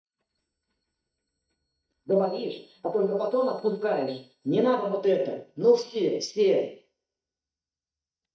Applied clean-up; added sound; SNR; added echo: neural mask model DeepFilterNet 3.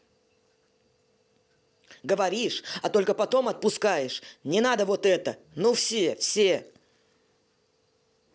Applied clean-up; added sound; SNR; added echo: none; none; none; none.